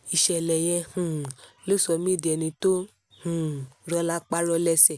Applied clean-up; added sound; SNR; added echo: none; none; none; none.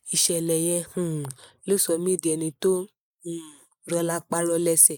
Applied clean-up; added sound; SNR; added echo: neural mask model Resemble Enhance denoiser.